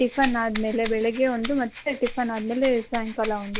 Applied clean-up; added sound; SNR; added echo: none; Rattle (instrument); 7 dB; none.